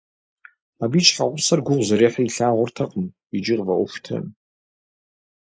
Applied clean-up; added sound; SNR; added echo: neural mask model Resemble Enhance denoiser.